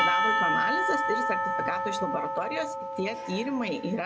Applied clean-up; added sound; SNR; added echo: none; Church bell / Percussion; -4 dB; none.